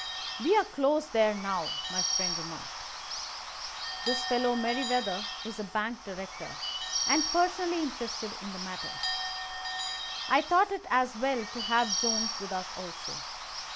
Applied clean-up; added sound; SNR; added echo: none; Bird / Bell; 4 dB; none.